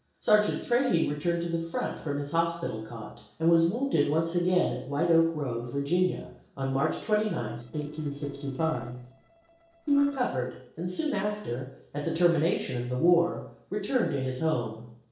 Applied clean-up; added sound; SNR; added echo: neural separator model SepFormer DNS4.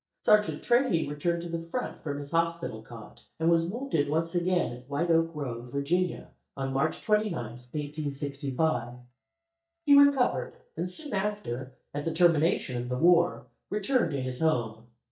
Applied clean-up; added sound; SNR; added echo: neural mask model DeepFilterNet 3.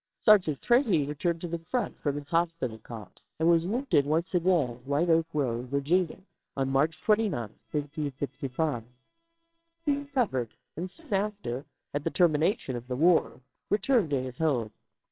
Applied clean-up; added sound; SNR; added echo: neural separator model SepFormer WHAMR!.